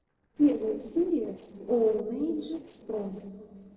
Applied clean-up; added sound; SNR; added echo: neural separator model SepFormer DNS4.